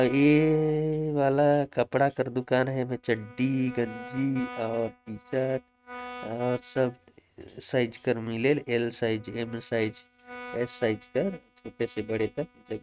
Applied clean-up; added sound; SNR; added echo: neural mask model RNNoise.